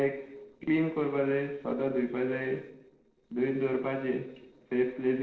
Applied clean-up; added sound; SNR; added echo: neural separator model SepFormer DNS4.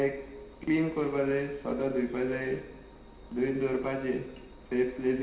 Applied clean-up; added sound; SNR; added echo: none; Engine; 19 dB; reverberation time 1.1 s.